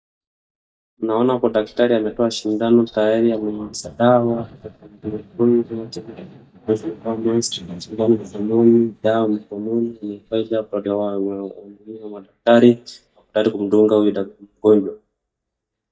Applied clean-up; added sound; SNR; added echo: neural mask model DeepFilterNet 3.